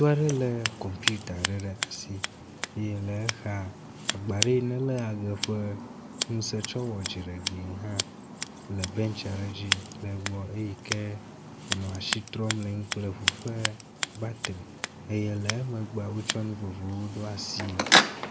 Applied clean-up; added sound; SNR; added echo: none; Scissors; 1 dB; none.